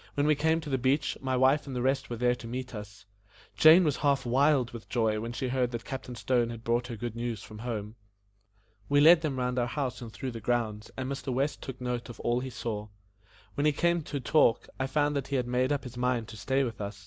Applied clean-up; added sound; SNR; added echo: none; none; none; none.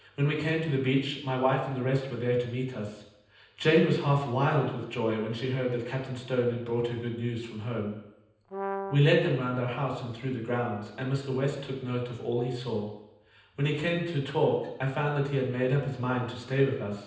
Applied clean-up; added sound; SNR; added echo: none; Brass instrument; 7 dB; reverberation time 0.9 s.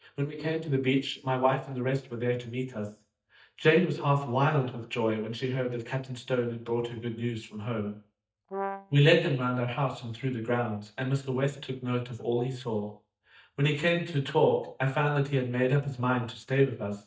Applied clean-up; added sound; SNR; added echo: neural mask model DeepFilterNet 3.